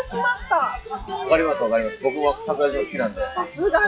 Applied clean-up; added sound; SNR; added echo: classical method WPE with log-MMSE.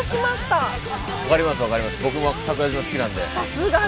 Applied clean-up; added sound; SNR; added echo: none; none; none; none.